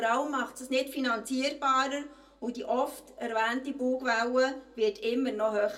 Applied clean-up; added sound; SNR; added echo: none; none; none; reverberation time 0.2 s.